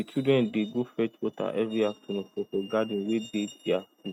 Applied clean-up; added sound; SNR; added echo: neural mask model RNNoise.